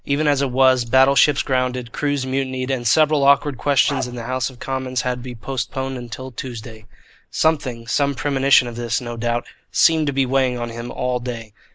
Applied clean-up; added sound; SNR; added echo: neural mask model Resemble Enhance denoiser.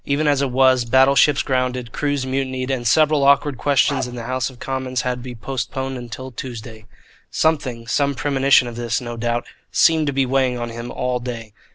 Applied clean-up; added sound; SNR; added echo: none; Bark; 13 dB; none.